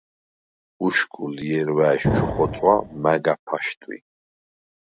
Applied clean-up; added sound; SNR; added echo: none; Explosion; 3 dB; none.